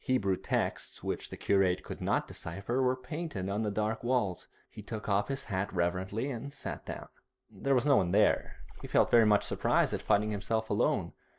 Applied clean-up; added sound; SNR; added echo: neural mask model DeepFilterNet 3.